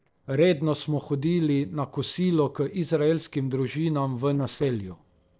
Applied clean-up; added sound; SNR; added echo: neural separator model SepFormer DNS4.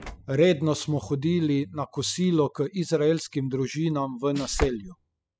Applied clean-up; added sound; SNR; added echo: classical method spectral subtraction.